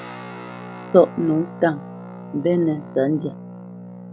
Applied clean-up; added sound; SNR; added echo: none; Guitar; 13 dB; none.